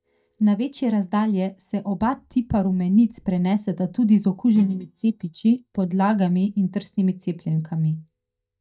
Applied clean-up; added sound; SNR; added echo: neural mask model DeepFilterNet 3.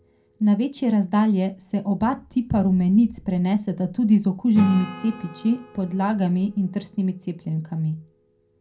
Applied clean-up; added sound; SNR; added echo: none; Acoustic guitar / Strum; 19 dB; reverberation time 0.2 s.